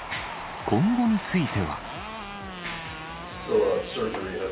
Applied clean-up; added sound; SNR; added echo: none; Motorcycle + Mechanisms; 11 dB; none.